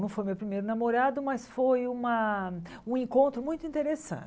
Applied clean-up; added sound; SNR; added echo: none; none; none; none.